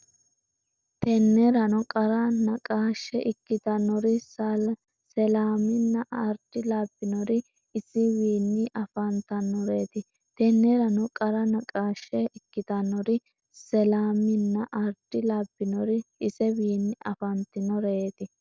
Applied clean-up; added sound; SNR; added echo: none; none; none; none.